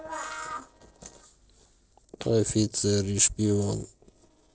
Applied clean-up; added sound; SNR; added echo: neural separator model SepFormer DNS4.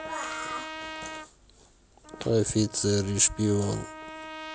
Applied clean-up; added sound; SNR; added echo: none; Trumpet; 13 dB; none.